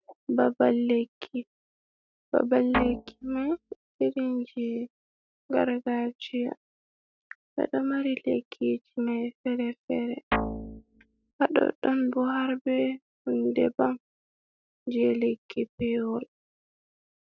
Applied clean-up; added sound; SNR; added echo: neural mask model RNNoise.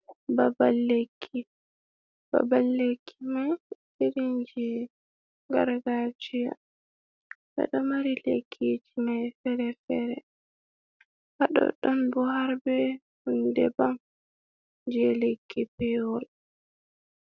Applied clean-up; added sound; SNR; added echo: none; none; none; none.